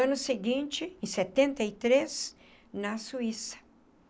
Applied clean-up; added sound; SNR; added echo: none; none; none; none.